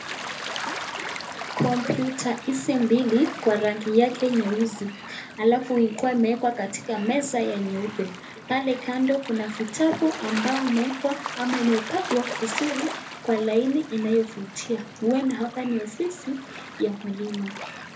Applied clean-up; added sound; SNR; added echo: none; Gull, seagull / Waves, surf; 11 dB; reverberation time 0.3 s.